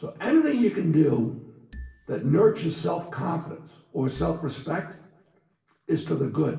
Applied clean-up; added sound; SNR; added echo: none; Marimba, xylophone; 16 dB; reverberation time 0.8 s.